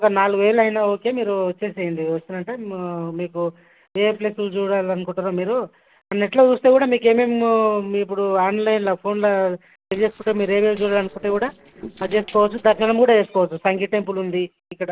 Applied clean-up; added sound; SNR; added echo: neural separator model SepFormer DNS4.